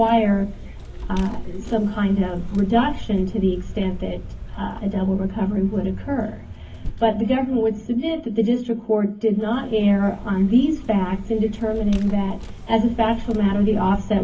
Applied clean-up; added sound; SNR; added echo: none; Vehicle; 10 dB; reverberation time 0.3 s.